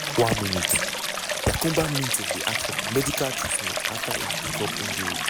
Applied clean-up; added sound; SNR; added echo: none; Stream; 0 dB; none.